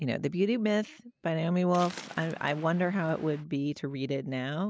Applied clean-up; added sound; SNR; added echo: none; Waves, surf; 20 dB; none.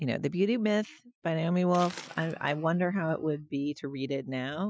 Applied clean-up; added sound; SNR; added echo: classical method Wiener filter.